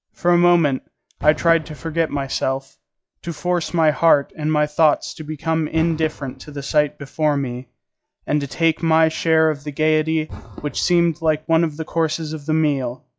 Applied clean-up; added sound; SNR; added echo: classical method log-MMSE.